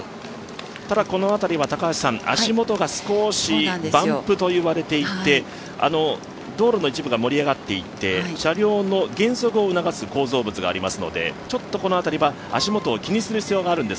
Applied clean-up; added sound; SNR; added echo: none; none; none; none.